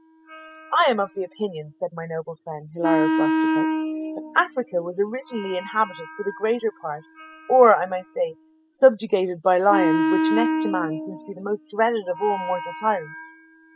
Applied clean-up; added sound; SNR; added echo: classical method spectral subtraction.